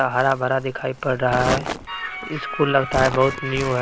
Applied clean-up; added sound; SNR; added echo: none; Crumpling, crinkling; 10 dB; none.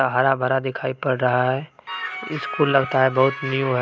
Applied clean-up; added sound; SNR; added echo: none; none; none; none.